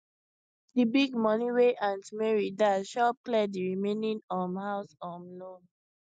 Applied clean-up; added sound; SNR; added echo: none; none; none; none.